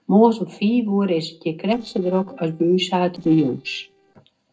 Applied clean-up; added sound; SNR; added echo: neural separator model SepFormer DNS4.